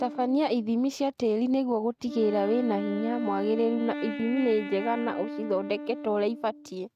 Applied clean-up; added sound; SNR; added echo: neural mask model RNNoise.